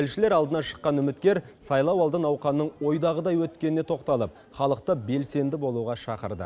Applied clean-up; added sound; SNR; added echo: none; none; none; none.